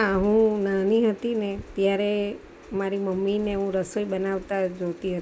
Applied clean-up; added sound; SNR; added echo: none; none; none; none.